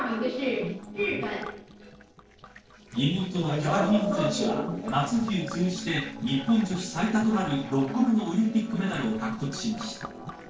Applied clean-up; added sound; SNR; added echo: neural separator model SepFormer DNS4.